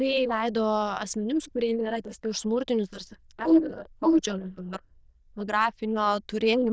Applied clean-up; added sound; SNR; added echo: neural diffusion model UNIVERSE++.